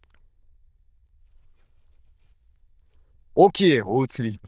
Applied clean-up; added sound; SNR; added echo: neural diffusion model UNIVERSE++.